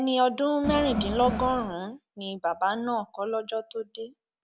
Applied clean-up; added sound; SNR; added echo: none; Crowd; 3 dB; none.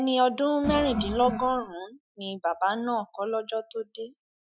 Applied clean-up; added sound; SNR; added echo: classical method Wiener filter.